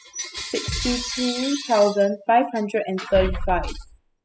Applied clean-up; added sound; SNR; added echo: classical method spectral subtraction.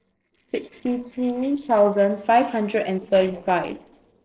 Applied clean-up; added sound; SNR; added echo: neural separator model SepFormer DNS4.